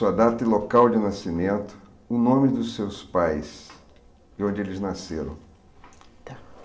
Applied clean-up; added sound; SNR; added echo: none; none; none; reverberation time 0.7 s.